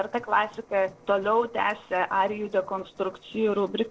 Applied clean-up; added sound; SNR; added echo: neural separator model SepFormer DNS4.